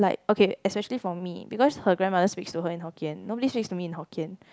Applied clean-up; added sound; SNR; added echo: none; none; none; none.